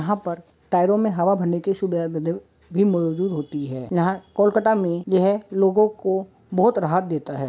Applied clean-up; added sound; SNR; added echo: none; none; none; none.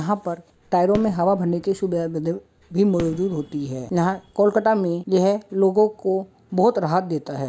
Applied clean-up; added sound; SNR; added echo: none; Fireworks; 17 dB; none.